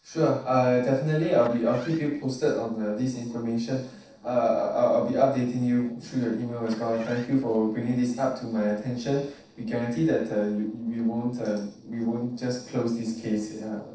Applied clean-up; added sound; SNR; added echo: neural separator model SepFormer DNS4.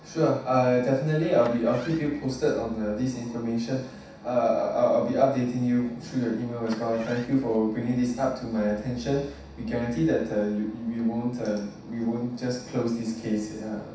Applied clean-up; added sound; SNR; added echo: none; Engine starting; 20 dB; reverberation time 0.7 s.